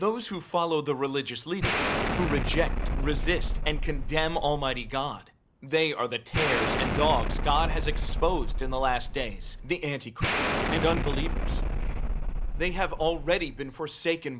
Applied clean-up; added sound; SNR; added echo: none; Explosion; -1 dB; none.